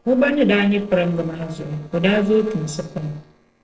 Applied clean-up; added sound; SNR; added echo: neural separator model SepFormer DNS4.